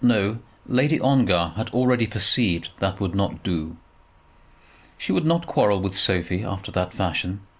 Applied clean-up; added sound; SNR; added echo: none; none; none; none.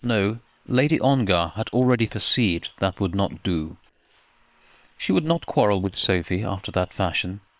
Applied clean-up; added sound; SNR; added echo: neural separator model SepFormer WHAM!.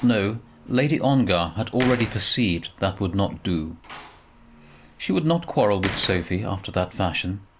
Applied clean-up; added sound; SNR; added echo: none; Slam; 16 dB; none.